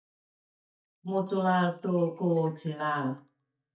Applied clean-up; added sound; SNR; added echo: neural mask model DeepFilterNet 3.